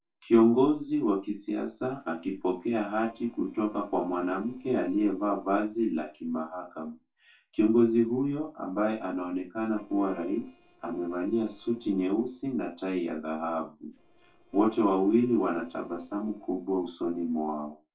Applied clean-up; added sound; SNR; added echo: neural separator model SepFormer DNS4.